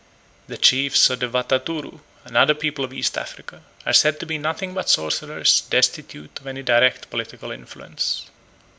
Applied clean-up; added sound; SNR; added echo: none; none; none; none.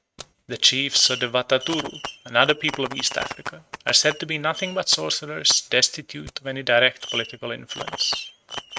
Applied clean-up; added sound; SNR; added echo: neural mask model RNNoise.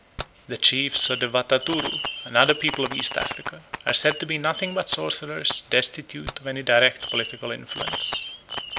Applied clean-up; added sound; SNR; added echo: none; Fireworks; 10 dB; none.